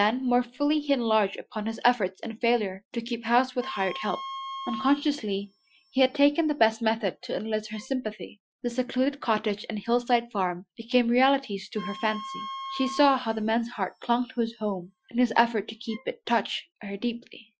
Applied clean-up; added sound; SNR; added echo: classical method Wiener filter.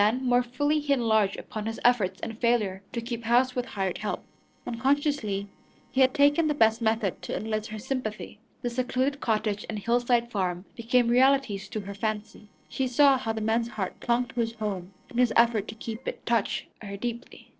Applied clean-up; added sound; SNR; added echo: neural separator model SepFormer DNS4.